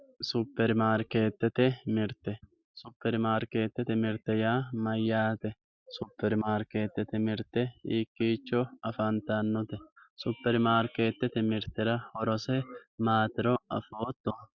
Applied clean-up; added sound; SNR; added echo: none; none; none; none.